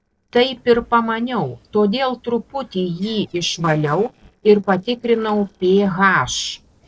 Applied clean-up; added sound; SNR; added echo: neural separator model SepFormer DNS4.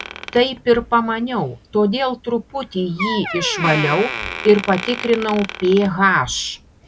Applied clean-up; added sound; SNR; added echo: none; Door; 11 dB; none.